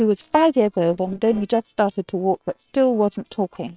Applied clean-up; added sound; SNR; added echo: neural separator model SepFormer WHAM!.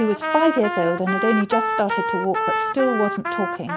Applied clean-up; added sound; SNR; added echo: none; Trumpet; 3 dB; none.